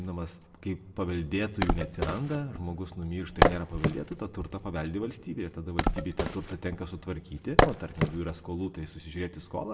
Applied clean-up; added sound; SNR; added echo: none; Wood; -2 dB; reverberation time 0.8 s.